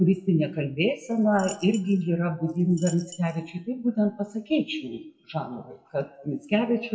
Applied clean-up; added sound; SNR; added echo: classical method WPE with log-MMSE.